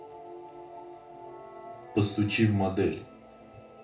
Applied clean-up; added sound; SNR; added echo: none; none; none; reverberation time 0.3 s.